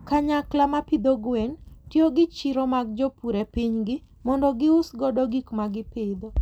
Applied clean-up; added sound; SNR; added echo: none; none; none; none.